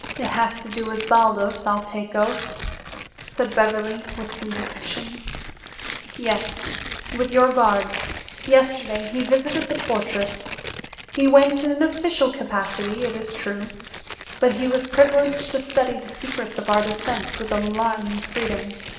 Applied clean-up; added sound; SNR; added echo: none; Tearing; 10 dB; reverberation time 1.0 s.